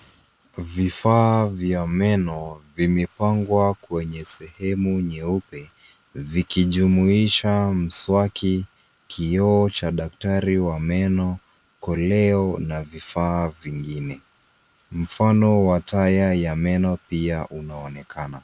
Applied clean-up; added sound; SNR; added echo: none; none; none; none.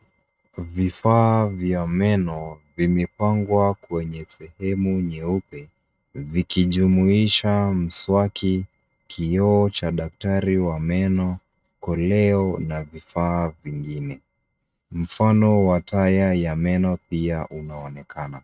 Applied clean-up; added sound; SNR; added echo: neural mask model RNNoise.